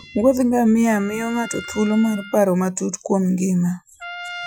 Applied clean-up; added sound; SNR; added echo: classical method Wiener filter.